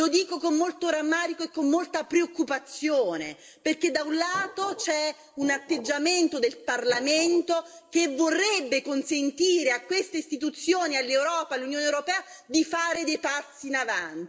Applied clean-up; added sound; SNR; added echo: none; Glass; 18 dB; reverberation time 0.8 s.